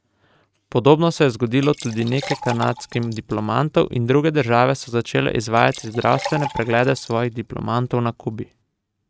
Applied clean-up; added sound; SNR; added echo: neural mask model RNNoise.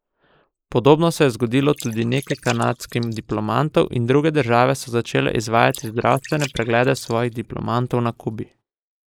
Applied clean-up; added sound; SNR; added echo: neural mask model Resemble Enhance denoiser.